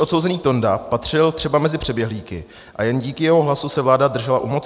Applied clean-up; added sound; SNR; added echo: none; none; none; none.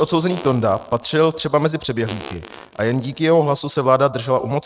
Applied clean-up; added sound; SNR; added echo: neural mask model RNNoise.